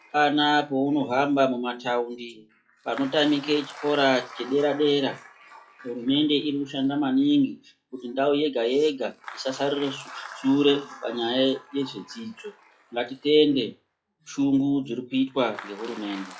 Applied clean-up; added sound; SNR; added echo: classical method log-MMSE.